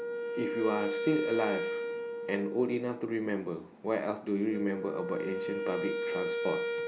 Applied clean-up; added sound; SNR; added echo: none; Wind instrument, woodwind instrument; 2 dB; none.